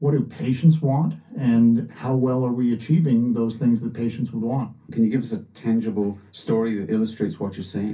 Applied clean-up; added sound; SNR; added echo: none; none; none; reverberation time 0.3 s.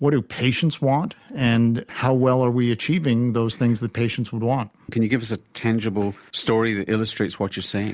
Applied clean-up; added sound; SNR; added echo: none; none; none; none.